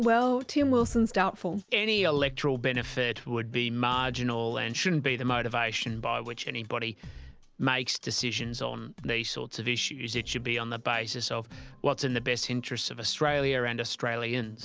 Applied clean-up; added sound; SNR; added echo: none; none; none; none.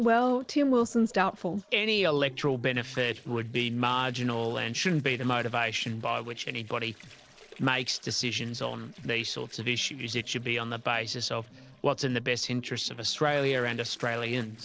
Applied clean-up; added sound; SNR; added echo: neural separator model SepFormer DNS4.